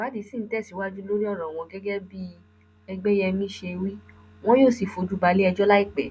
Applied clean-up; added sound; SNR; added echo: none; none; none; none.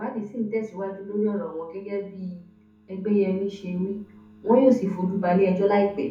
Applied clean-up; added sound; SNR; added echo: none; none; none; reverberation time 0.6 s.